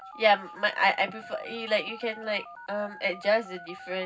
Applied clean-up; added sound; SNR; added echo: none; Telephone; 16 dB; reverberation time 0.4 s.